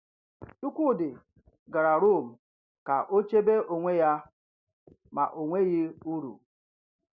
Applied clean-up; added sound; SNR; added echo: none; none; none; none.